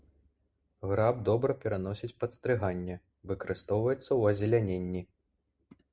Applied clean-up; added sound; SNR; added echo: none; none; none; none.